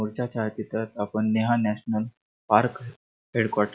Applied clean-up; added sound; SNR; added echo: none; none; none; none.